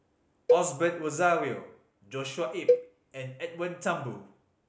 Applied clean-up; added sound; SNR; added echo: none; Cowbell; -1 dB; none.